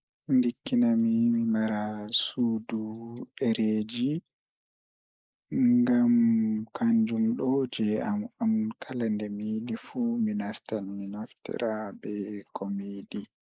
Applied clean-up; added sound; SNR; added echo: neural mask model Resemble Enhance denoiser.